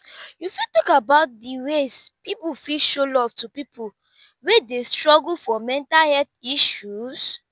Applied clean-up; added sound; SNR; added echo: none; none; none; none.